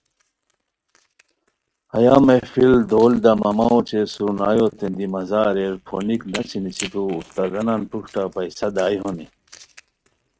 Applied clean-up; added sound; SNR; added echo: neural mask model RNNoise.